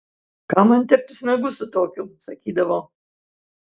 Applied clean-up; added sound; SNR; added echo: none; none; none; none.